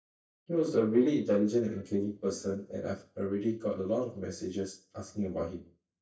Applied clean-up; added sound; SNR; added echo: neural mask model DeepFilterNet 3.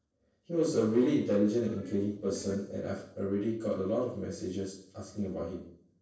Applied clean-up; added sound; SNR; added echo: neural separator model SepFormer DNS4.